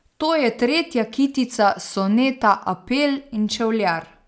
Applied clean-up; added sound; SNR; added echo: none; none; none; none.